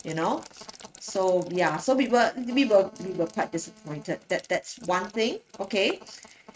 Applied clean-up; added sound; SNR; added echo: neural mask model RNNoise.